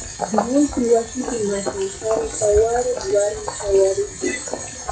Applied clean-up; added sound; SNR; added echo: classical method WPE with log-MMSE.